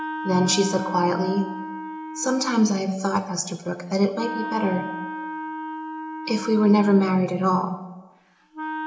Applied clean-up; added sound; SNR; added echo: none; Wind instrument, woodwind instrument; 10 dB; reverberation time 0.8 s.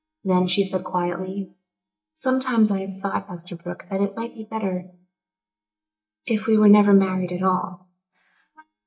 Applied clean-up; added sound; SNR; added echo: neural mask model DeepFilterNet 3.